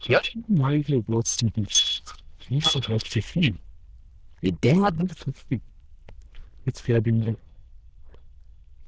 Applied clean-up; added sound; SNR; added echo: neural diffusion model UNIVERSE++.